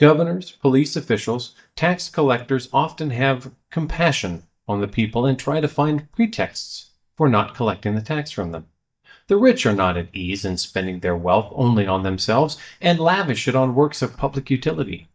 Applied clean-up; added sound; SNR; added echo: neural mask model DeepFilterNet 3.